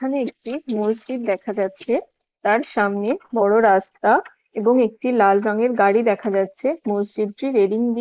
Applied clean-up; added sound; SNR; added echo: neural mask model Resemble Enhance denoiser.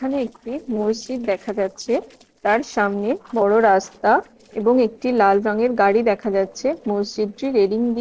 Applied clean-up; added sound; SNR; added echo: neural separator model SepFormer DNS4.